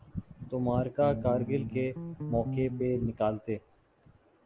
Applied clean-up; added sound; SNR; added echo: none; Bass guitar; 5 dB; none.